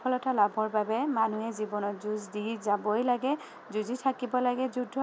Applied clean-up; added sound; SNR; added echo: none; none; none; none.